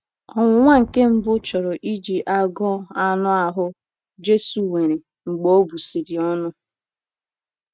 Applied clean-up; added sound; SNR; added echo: neural mask model RNNoise.